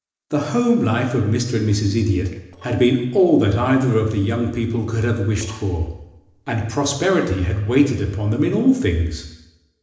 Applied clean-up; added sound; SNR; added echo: neural separator model SepFormer DNS4.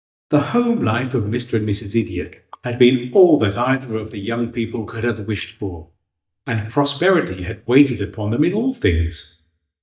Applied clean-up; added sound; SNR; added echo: neural mask model DeepFilterNet 3.